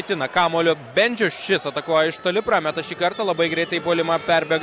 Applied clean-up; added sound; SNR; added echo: none; none; none; none.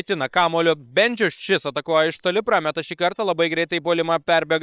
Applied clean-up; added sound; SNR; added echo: neural separator model SepFormer WHAM!.